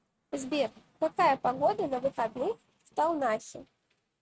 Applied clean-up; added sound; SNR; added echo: neural mask model RNNoise.